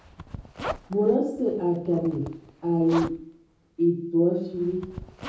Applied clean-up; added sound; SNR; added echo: none; Zipper (clothing); 14 dB; reverberation time 0.7 s.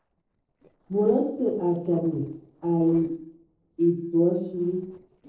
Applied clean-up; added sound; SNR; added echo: neural separator model SepFormer DNS4.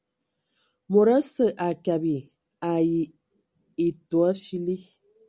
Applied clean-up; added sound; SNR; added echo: none; none; none; none.